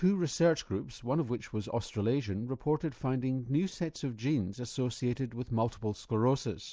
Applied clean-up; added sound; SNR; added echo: none; none; none; none.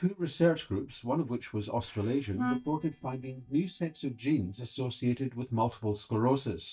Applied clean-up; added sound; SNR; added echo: neural mask model DeepFilterNet 3.